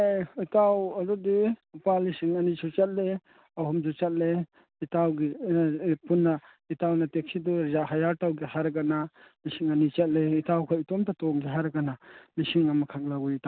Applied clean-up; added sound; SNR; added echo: none; none; none; none.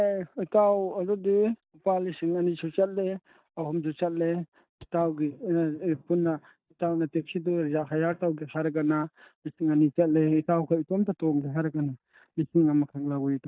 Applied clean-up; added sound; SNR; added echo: neural mask model DeepFilterNet 3.